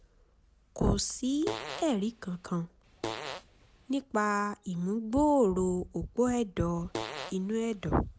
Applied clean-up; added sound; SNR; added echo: none; Fart; 10 dB; none.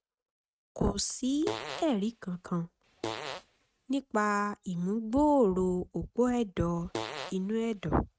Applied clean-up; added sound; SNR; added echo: neural mask model RNNoise.